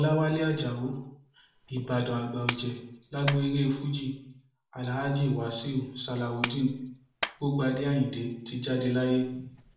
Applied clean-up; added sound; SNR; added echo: none; Clapping; 14 dB; reverberation time 0.6 s.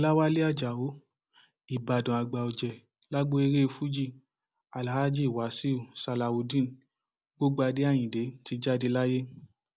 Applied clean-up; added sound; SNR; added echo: none; none; none; none.